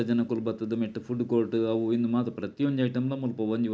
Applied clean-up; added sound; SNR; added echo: none; none; none; none.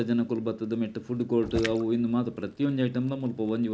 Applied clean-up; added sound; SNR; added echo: none; Splash, splatter + Fire; 17 dB; none.